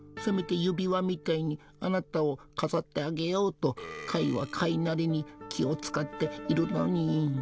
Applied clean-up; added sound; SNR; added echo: none; Burping, eructation; 16 dB; none.